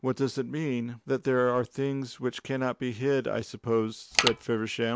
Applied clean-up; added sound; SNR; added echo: none; Mechanisms; -3 dB; none.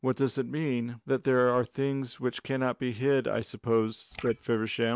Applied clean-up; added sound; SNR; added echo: neural mask model DeepFilterNet 3.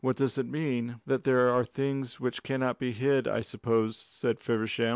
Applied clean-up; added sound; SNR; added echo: none; none; none; none.